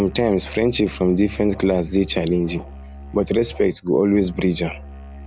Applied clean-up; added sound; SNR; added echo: none; Musical instrument; 16 dB; none.